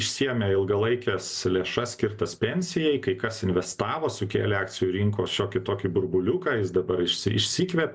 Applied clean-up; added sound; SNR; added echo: none; none; none; none.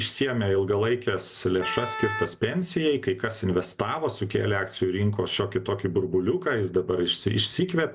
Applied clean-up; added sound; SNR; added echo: none; Wind instrument, woodwind instrument; 8 dB; none.